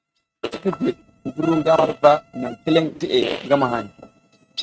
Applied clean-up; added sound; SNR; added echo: neural mask model RNNoise.